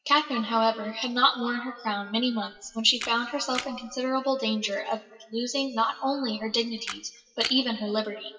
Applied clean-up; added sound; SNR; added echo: classical method WPE with log-MMSE.